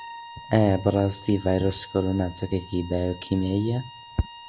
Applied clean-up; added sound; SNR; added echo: none; Bowed string instrument; 18 dB; none.